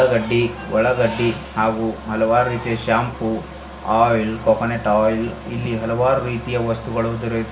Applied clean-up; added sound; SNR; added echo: none; Musical instrument; 19 dB; reverberation time 0.4 s.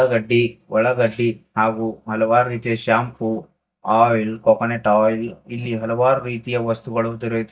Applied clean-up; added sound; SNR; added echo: neural mask model DeepFilterNet 3.